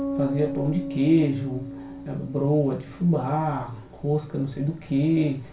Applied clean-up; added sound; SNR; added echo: none; Bass guitar; 10 dB; reverberation time 0.3 s.